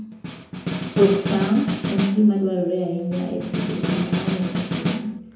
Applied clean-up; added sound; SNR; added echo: none; Snare drum; 4 dB; reverberation time 0.9 s.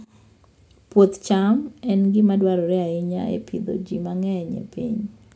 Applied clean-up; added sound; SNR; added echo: none; none; none; none.